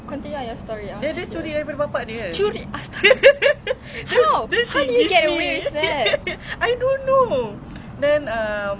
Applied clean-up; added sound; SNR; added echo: none; none; none; none.